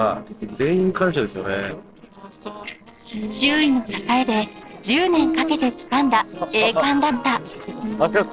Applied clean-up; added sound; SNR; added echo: neural separator model SepFormer DNS4.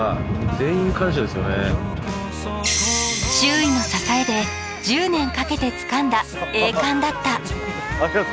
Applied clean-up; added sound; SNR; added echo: none; none; none; none.